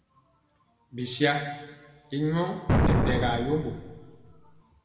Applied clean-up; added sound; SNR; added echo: none; Explosion; -5 dB; reverberation time 1.4 s.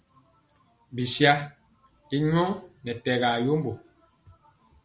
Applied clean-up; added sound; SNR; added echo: none; none; none; none.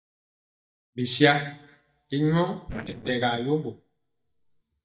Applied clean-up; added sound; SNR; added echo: neural mask model DeepFilterNet 3.